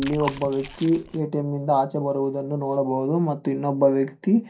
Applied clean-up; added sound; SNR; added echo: none; Chewing, mastication; 13 dB; reverberation time 0.3 s.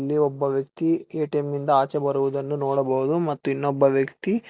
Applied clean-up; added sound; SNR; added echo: none; none; none; none.